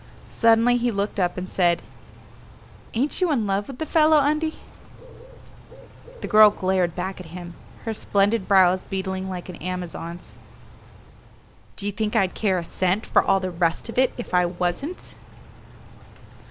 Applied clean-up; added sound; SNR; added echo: none; Bird / Rain; 19 dB; none.